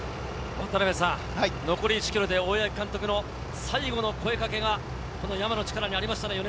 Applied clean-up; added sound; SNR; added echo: none; none; none; none.